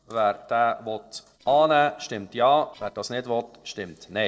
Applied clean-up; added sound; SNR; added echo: neural separator model SepFormer DNS4.